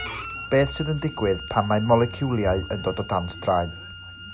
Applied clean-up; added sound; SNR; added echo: none; Bowed string instrument; 13 dB; none.